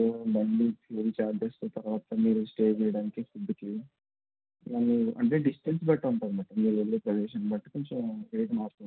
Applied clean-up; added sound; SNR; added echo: none; none; none; none.